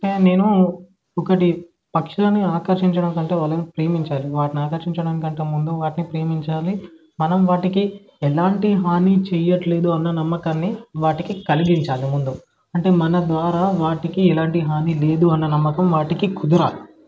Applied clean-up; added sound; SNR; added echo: none; none; none; none.